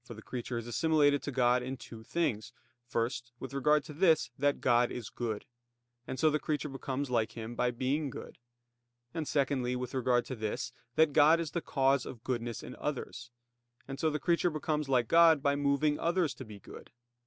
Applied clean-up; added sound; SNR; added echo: none; none; none; none.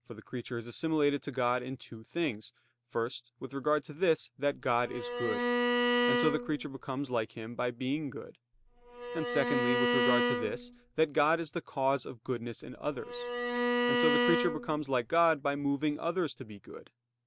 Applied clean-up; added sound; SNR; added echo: none; Bowed string instrument; -1 dB; none.